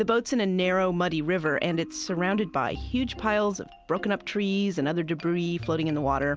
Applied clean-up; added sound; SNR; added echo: none; none; none; none.